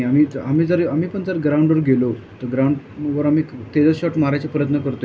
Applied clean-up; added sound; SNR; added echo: none; none; none; none.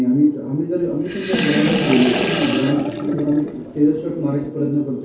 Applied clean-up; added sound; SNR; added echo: none; Sink (filling or washing) / Water; 3 dB; reverberation time 2.4 s.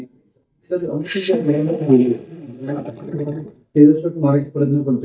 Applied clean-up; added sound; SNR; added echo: neural mask model DeepFilterNet 3.